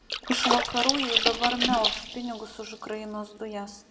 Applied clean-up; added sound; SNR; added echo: none; Splash, splatter; -1 dB; reverberation time 1.1 s.